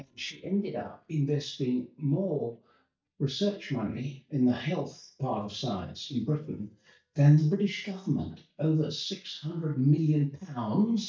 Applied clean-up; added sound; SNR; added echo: neural mask model DeepFilterNet 3.